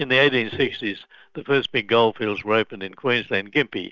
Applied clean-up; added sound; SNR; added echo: neural mask model DeepFilterNet 3.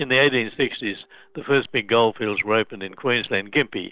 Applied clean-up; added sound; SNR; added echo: neural separator model SepFormer DNS4.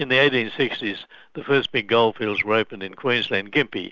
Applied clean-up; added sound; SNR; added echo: none; none; none; none.